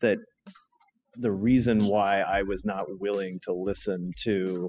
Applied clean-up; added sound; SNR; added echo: classical method spectral subtraction.